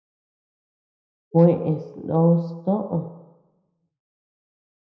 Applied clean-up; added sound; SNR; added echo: none; Telephone; 20 dB; reverberation time 0.7 s.